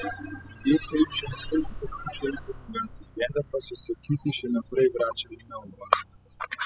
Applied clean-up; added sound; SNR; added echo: classical method spectral subtraction.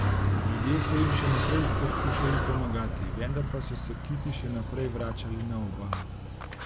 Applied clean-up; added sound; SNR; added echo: none; Car; -3 dB; none.